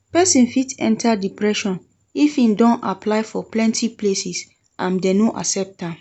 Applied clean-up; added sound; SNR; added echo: none; none; none; none.